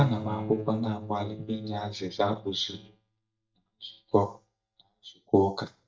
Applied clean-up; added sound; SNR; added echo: neural mask model DeepFilterNet 3.